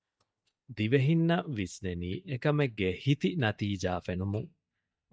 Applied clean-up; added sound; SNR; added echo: neural mask model DeepFilterNet 3.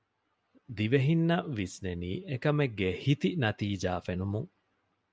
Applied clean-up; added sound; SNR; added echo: none; none; none; none.